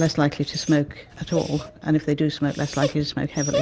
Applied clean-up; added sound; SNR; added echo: none; Dog; 9 dB; none.